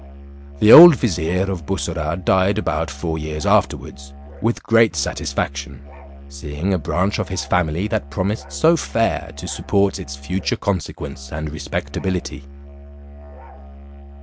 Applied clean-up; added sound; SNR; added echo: none; Musical instrument; 17 dB; none.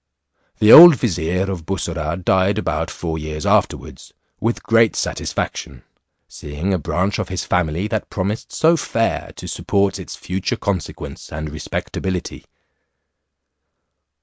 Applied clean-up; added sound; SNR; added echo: none; none; none; none.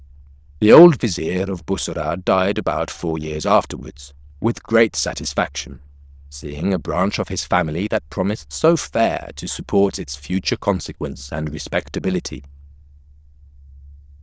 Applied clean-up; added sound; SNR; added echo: neural diffusion model UNIVERSE++.